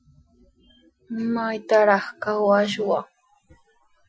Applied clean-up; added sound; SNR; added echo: classical method Wiener filter.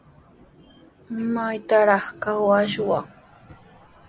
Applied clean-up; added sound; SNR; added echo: none; none; none; none.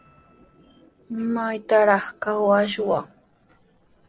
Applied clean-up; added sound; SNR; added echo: neural separator model SepFormer DNS4.